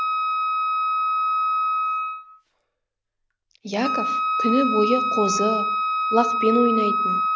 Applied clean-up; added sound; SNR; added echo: none; Wind instrument, woodwind instrument; -2 dB; none.